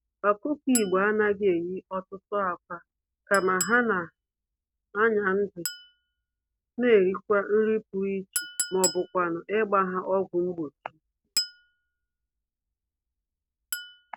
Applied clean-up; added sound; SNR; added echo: none; Chink, clink; 12 dB; none.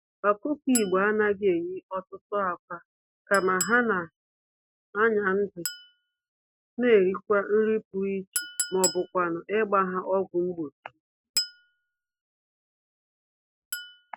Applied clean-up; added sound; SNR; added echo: classical method Wiener filter.